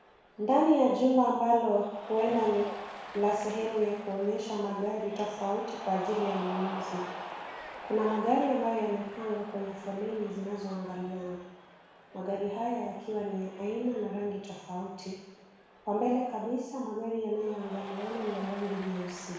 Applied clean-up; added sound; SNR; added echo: none; Cheering; 14 dB; reverberation time 1.1 s.